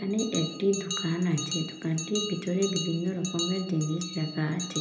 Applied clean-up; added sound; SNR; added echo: none; Bell; 8 dB; reverberation time 1.0 s.